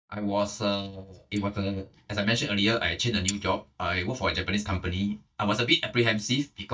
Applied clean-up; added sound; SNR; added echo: neural mask model DeepFilterNet 3.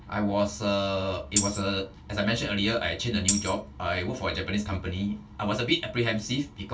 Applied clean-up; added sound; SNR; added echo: none; Tambourine; 5 dB; reverberation time 0.2 s.